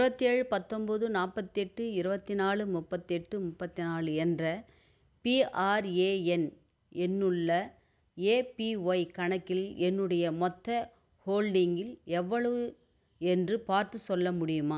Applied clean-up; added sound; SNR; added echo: none; none; none; none.